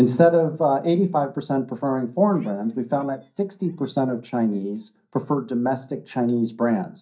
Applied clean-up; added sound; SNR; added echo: neural mask model DeepFilterNet 3.